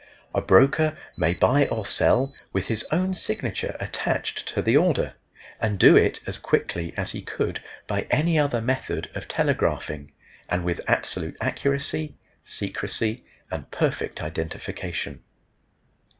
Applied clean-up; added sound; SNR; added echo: none; Alarm; 18 dB; none.